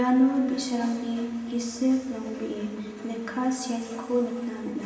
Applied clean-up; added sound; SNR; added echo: none; none; none; reverberation time 2.4 s.